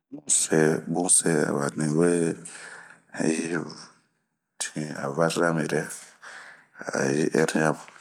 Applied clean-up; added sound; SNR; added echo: none; none; none; none.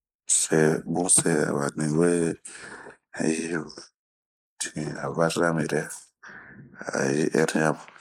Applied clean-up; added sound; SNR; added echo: neural mask model Resemble Enhance denoiser.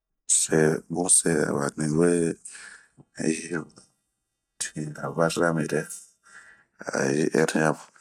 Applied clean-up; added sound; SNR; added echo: neural mask model DeepFilterNet 3.